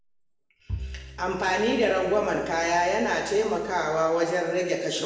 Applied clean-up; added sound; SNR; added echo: none; Bowed string instrument; 15 dB; reverberation time 1.2 s.